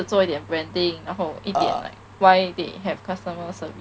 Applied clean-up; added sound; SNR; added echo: none; Burping, eructation; 0 dB; none.